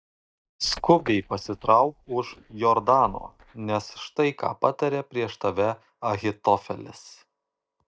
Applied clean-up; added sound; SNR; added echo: neural mask model DeepFilterNet 3.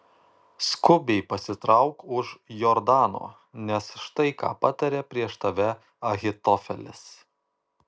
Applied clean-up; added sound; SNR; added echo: none; none; none; none.